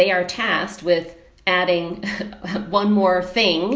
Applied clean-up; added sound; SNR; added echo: none; none; none; none.